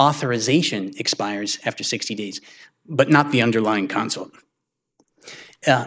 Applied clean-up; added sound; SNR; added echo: neural mask model Resemble Enhance denoiser.